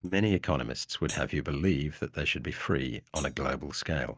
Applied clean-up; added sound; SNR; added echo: neural mask model DeepFilterNet 3.